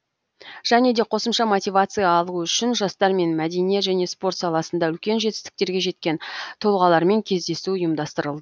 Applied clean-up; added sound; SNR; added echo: none; none; none; none.